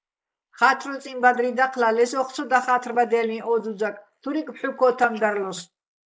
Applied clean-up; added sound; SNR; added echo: neural mask model Resemble Enhance denoiser.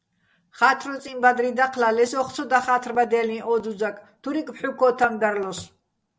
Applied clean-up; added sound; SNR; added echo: none; none; none; none.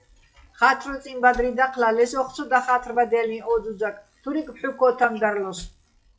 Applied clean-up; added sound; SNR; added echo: classical method log-MMSE.